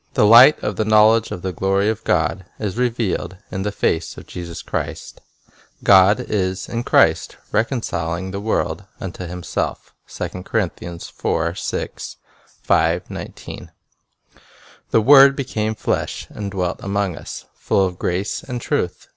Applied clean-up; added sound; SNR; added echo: none; none; none; none.